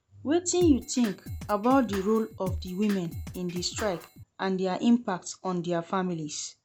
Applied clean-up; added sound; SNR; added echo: none; Drum kit; 11 dB; none.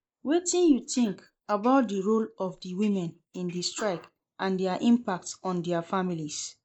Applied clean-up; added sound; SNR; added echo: neural mask model Resemble Enhance denoiser.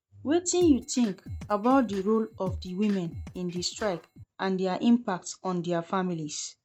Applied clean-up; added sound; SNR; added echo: neural mask model RNNoise.